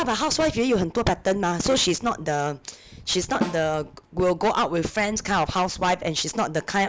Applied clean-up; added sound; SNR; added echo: none; Snare drum; 12 dB; none.